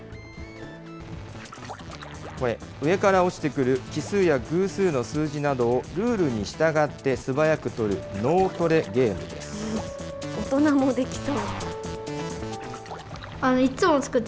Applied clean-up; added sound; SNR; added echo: none; Gunshot, gunfire + Splash, splatter; 20 dB; none.